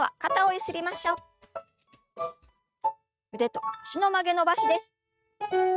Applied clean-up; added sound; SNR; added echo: neural mask model RNNoise.